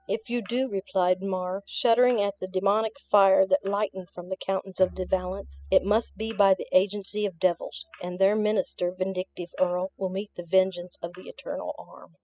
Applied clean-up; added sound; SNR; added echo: classical method spectral subtraction.